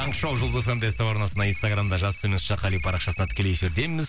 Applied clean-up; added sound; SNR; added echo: none; Ringtone; 10 dB; none.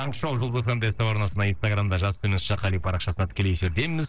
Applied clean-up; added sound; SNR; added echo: neural separator model SepFormer DNS4.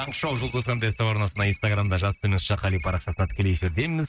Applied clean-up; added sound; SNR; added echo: neural mask model RNNoise.